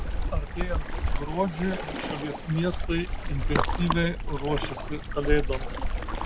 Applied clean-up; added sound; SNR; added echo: none; Waves, surf; -2 dB; none.